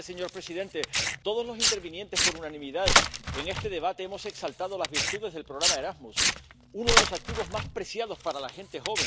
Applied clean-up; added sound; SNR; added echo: none; Tearing; -4 dB; none.